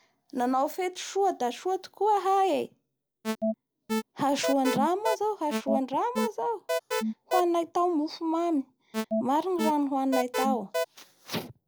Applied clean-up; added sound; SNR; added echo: none; Alarm; 2 dB; none.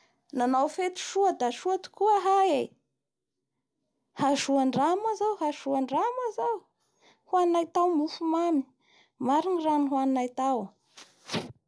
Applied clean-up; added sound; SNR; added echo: none; none; none; none.